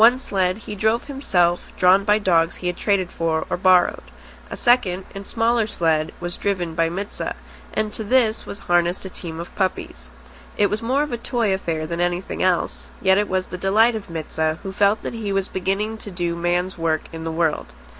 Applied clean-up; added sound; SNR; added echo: none; none; none; none.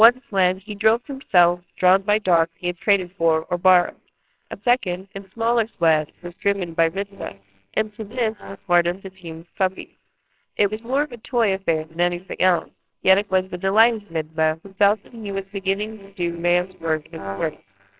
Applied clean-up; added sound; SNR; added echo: neural separator model SepFormer WHAMR!.